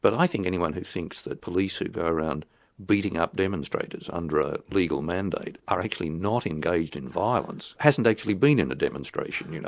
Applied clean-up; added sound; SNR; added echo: none; none; none; none.